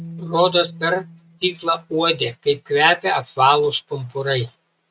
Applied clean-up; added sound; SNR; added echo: neural mask model RNNoise.